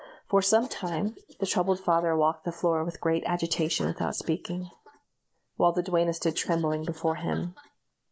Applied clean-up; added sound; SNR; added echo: neural mask model Resemble Enhance denoiser.